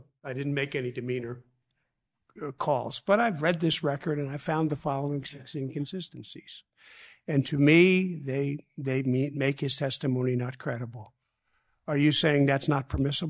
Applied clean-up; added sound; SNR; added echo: neural mask model DeepFilterNet 3.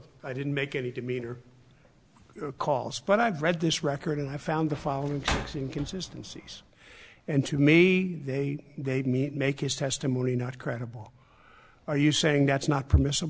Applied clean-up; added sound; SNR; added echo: none; Slam; 11 dB; none.